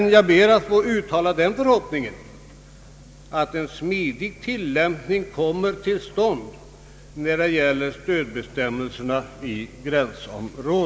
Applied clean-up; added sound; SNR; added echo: none; none; none; none.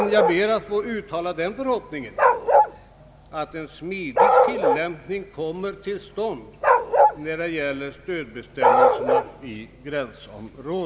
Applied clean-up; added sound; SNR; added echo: none; Bark; -5 dB; none.